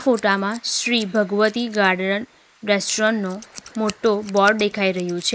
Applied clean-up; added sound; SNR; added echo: neural mask model Resemble Enhance denoiser.